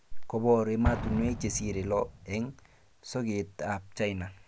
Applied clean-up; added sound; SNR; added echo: none; Explosion; 8 dB; none.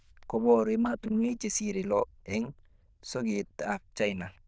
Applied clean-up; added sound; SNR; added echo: neural diffusion model UNIVERSE++.